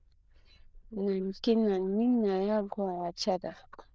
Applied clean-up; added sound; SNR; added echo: neural diffusion model UNIVERSE++.